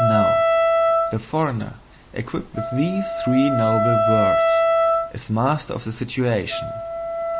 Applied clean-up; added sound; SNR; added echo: none; Wind instrument, woodwind instrument; -3 dB; none.